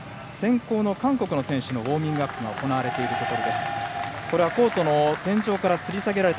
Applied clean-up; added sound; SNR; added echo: none; none; none; none.